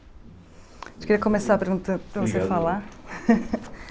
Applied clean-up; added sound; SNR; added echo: none; none; none; none.